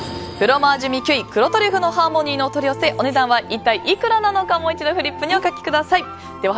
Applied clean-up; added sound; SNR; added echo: none; none; none; none.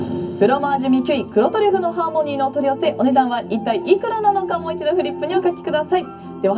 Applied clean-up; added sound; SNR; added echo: none; none; none; reverberation time 0.3 s.